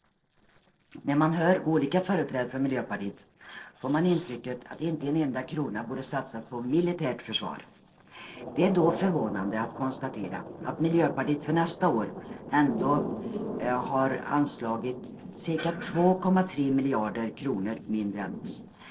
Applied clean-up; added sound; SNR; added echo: neural separator model SepFormer DNS4.